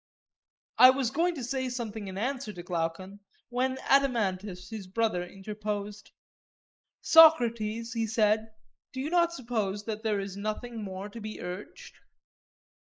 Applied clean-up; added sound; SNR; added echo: neural mask model Resemble Enhance denoiser.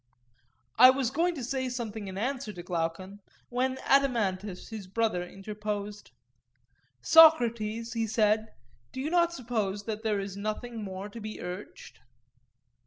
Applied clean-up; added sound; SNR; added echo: none; none; none; none.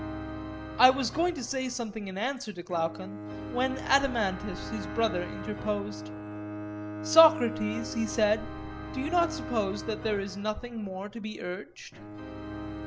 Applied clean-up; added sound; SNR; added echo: none; Bowed string instrument + Organ; 9 dB; none.